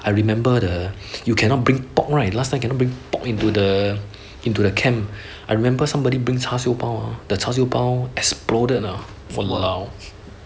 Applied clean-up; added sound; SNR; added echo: none; none; none; none.